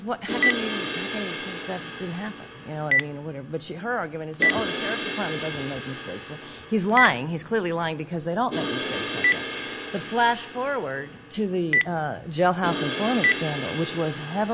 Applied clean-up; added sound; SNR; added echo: none; Crash cymbal + Telephone; 1 dB; none.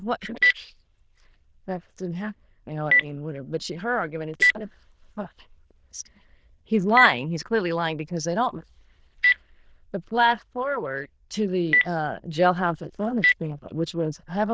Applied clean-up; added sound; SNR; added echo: neural diffusion model UNIVERSE++.